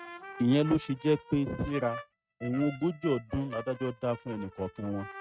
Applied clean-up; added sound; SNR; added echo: neural mask model RNNoise.